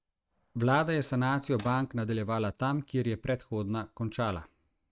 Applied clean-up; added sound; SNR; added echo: neural mask model RNNoise.